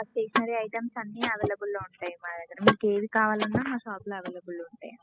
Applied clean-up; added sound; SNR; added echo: classical method spectral subtraction.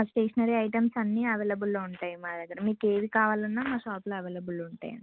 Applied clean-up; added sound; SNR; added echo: none; none; none; none.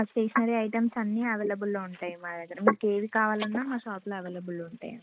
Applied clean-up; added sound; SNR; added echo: neural mask model Resemble Enhance denoiser.